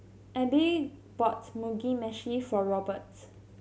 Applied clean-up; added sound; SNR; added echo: none; none; none; none.